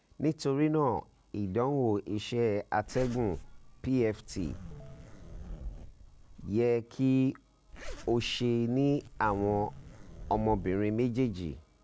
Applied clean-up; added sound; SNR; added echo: none; Zipper (clothing); 13 dB; none.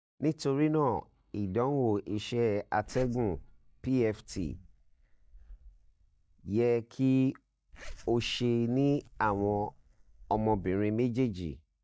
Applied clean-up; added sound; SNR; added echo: neural mask model DeepFilterNet 3.